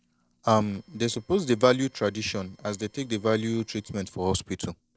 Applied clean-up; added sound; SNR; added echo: neural separator model SepFormer DNS4.